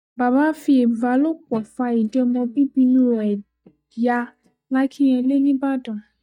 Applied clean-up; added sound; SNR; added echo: neural mask model DeepFilterNet 3.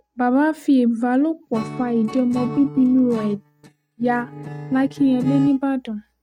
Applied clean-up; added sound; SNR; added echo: neural mask model RNNoise.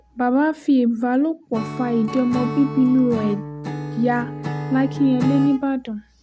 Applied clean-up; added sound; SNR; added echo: none; Acoustic guitar / Strum; 9 dB; none.